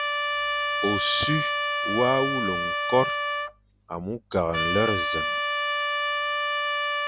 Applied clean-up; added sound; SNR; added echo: none; Trumpet; -2 dB; none.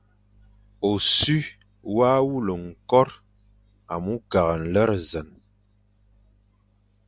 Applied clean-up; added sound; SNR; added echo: none; none; none; none.